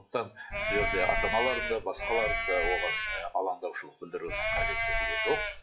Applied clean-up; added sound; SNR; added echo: classical method WPE with log-MMSE.